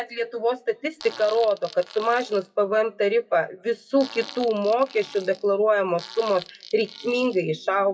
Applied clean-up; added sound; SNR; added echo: classical method WPE with log-MMSE.